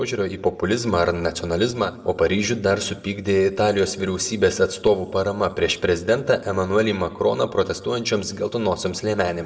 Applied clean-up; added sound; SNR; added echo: none; none; none; reverberation time 1.0 s.